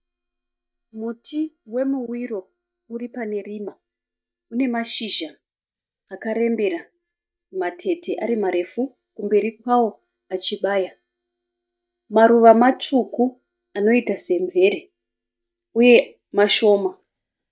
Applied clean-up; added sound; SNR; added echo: neural mask model DeepFilterNet 3.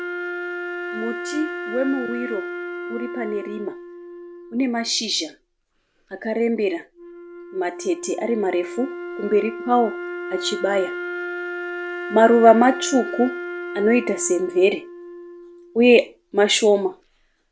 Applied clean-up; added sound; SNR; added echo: none; Wind instrument, woodwind instrument; 10 dB; none.